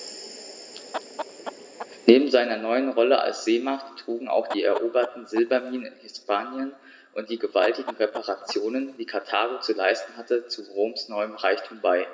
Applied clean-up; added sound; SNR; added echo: none; Chicken, rooster; 13 dB; reverberation time 1.3 s.